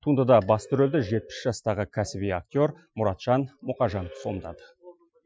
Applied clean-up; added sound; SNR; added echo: classical method Wiener filter.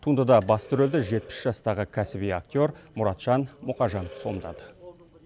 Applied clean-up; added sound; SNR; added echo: none; Animal; 18 dB; none.